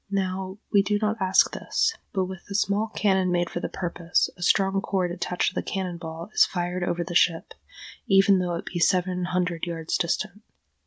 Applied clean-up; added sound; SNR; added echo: none; none; none; none.